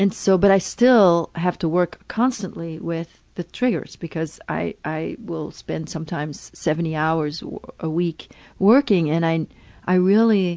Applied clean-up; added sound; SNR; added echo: none; none; none; none.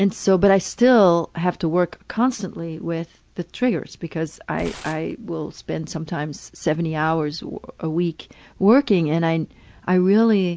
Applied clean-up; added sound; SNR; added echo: none; Tearing; 20 dB; none.